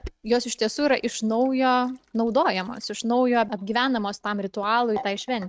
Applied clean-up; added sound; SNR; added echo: neural mask model RNNoise.